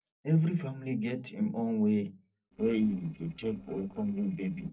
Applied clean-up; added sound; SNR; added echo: neural separator model SepFormer DNS4.